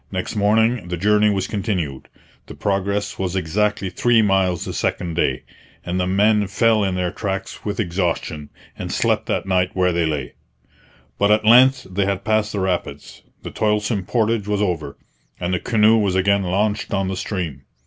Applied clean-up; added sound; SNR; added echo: none; none; none; none.